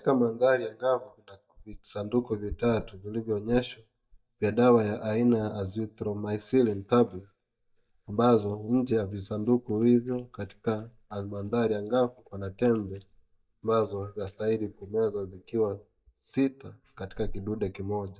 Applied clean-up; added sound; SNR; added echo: neural mask model DeepFilterNet 3.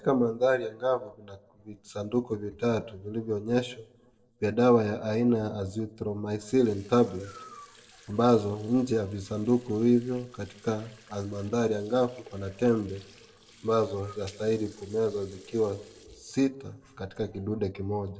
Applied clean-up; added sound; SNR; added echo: neural separator model SepFormer DNS4.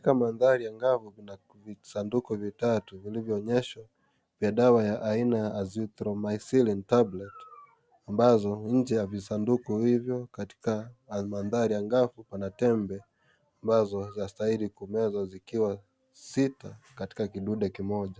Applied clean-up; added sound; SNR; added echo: none; none; none; none.